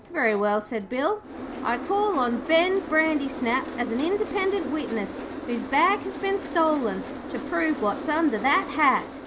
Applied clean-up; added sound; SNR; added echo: none; Boat, Water vehicle; 10 dB; none.